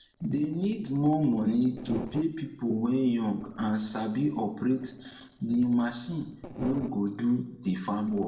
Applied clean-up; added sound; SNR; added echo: neural separator model SepFormer DNS4.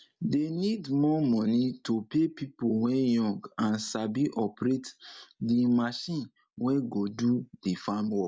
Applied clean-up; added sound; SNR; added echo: none; none; none; none.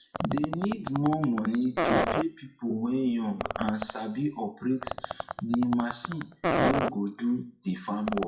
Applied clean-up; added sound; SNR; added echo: classical method WPE with log-MMSE.